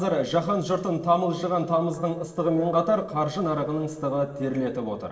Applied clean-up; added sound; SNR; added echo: neural separator model SepFormer DNS4.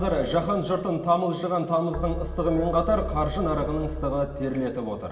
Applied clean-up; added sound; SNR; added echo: none; Keyboard (musical); 9 dB; reverberation time 2.2 s.